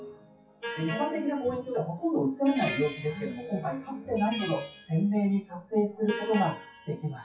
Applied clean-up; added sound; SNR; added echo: classical method WPE with log-MMSE.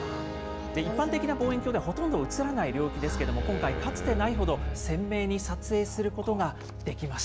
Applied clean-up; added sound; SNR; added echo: none; none; none; none.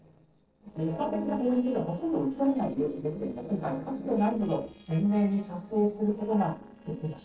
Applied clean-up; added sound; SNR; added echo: neural separator model SepFormer DNS4.